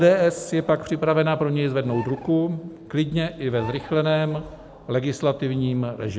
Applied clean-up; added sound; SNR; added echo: none; Bird; 15 dB; none.